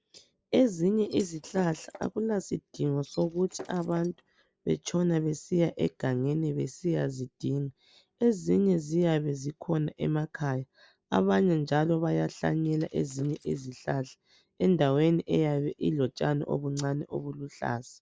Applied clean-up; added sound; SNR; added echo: neural mask model Resemble Enhance denoiser.